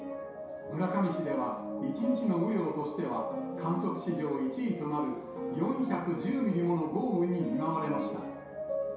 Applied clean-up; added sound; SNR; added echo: none; none; none; reverberation time 0.7 s.